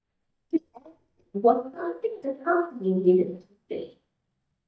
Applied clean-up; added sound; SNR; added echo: neural mask model DeepFilterNet 3.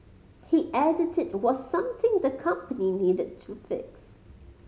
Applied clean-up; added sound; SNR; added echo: none; none; none; none.